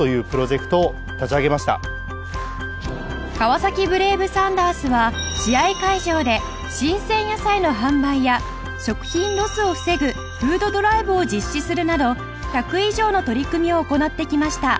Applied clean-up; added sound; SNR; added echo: none; none; none; none.